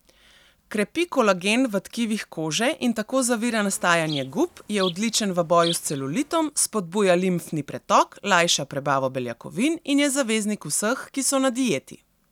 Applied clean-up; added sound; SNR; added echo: none; Insect; 14 dB; none.